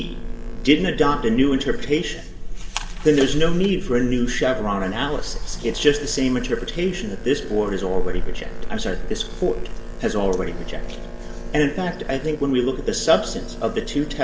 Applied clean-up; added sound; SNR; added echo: none; Boat, Water vehicle; 19 dB; reverberation time 1.6 s.